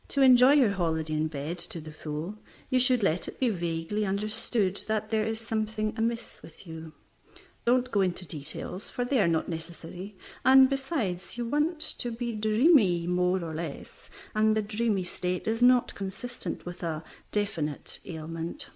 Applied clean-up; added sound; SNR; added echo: none; none; none; none.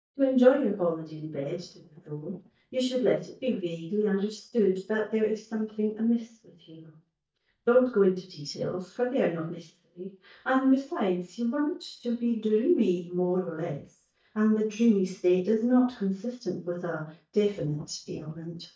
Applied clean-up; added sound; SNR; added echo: neural mask model DeepFilterNet 3.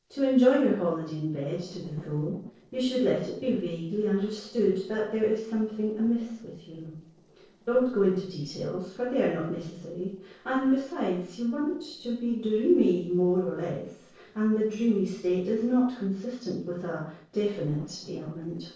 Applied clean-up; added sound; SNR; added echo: neural separator model SepFormer DNS4.